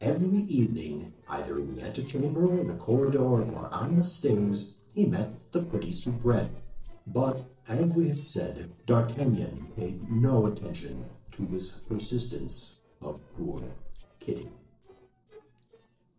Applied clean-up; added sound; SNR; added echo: neural separator model SepFormer DNS4.